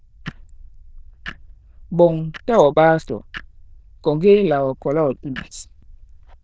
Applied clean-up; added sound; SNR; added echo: neural diffusion model UNIVERSE++.